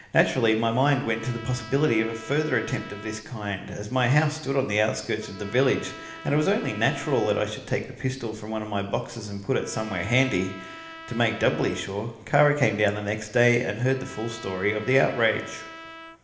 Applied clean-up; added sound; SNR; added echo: none; Trumpet; 18 dB; reverberation time 1.0 s.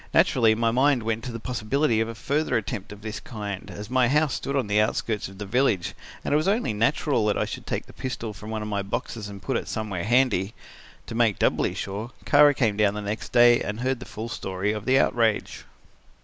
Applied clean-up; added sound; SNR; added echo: none; none; none; none.